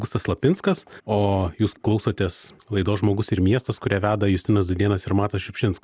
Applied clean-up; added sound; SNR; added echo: none; none; none; none.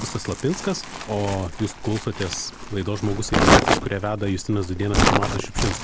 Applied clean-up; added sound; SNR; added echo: none; Crumpling, crinkling; -2 dB; none.